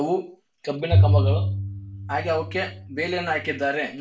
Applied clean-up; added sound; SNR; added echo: none; Bowed string instrument; -4 dB; reverberation time 0.3 s.